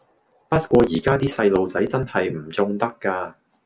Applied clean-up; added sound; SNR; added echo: none; none; none; none.